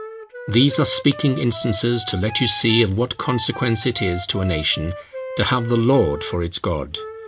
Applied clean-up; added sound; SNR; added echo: none; Wind instrument, woodwind instrument; 14 dB; none.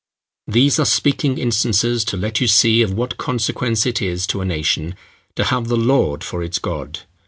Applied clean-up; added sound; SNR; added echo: none; none; none; none.